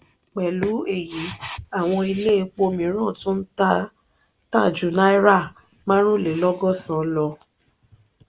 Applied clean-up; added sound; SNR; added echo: none; none; none; none.